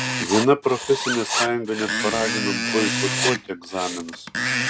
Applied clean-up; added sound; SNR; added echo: none; Screech + Writing; 1 dB; none.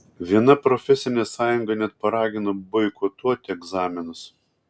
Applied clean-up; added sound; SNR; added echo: none; none; none; none.